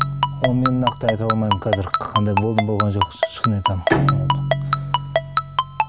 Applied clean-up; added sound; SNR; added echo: none; Bowed string instrument + Ringtone; -2 dB; none.